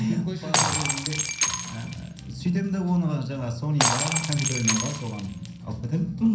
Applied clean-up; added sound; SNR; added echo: none; Shatter; 1 dB; reverberation time 0.6 s.